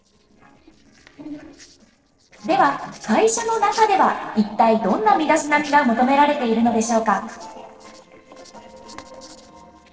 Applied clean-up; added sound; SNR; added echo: neural separator model SepFormer DNS4.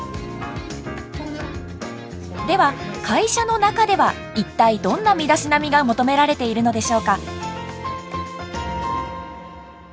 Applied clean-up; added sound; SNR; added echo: none; none; none; none.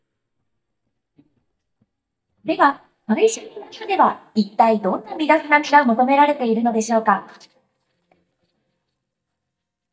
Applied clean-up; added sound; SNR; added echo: neural mask model DeepFilterNet 3.